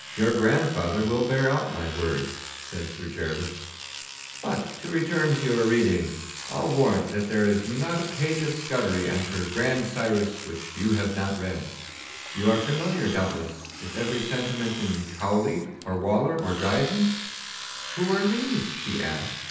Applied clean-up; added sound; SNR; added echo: none; Domestic sounds, home sounds; 11 dB; reverberation time 0.9 s.